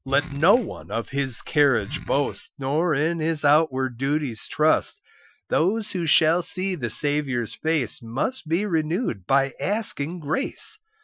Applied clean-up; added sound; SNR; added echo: classical method Wiener filter.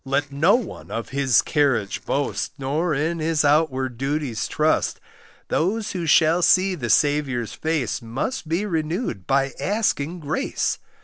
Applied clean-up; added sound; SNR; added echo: neural separator model SepFormer DNS4.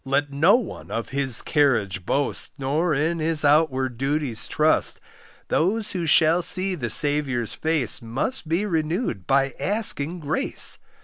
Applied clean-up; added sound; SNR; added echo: none; none; none; none.